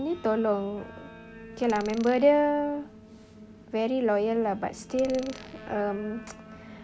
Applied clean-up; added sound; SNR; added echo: none; Glass + Guitar; 18 dB; none.